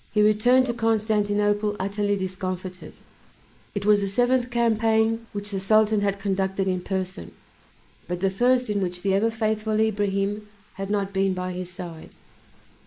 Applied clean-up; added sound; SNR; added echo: neural mask model Resemble Enhance denoiser.